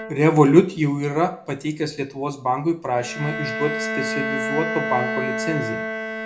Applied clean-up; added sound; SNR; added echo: none; Bowed string instrument; 6 dB; reverberation time 0.4 s.